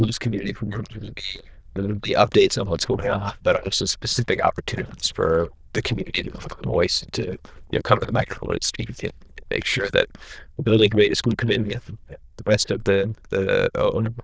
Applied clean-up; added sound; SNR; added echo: neural diffusion model UNIVERSE++.